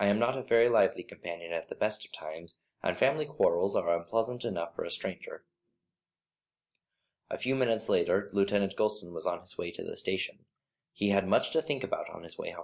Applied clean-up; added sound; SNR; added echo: none; none; none; none.